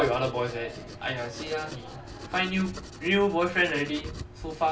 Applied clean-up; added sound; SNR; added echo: none; Writing; 14 dB; reverberation time 0.2 s.